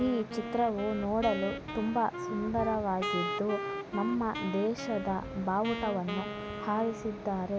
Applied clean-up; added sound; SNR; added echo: none; Wind instrument, woodwind instrument; 7 dB; none.